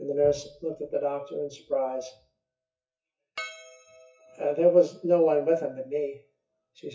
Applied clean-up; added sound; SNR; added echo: classical method WPE with log-MMSE.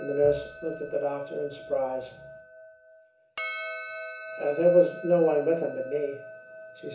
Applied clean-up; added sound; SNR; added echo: none; Percussion; 13 dB; reverberation time 0.7 s.